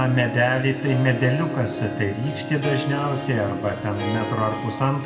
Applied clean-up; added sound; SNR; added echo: none; Harp; 7 dB; reverberation time 1.7 s.